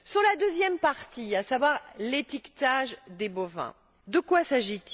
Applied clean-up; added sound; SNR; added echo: none; none; none; none.